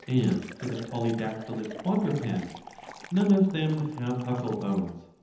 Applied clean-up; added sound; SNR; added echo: none; Liquid; 18 dB; reverberation time 0.9 s.